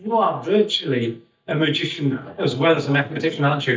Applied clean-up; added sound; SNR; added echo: neural mask model DeepFilterNet 3.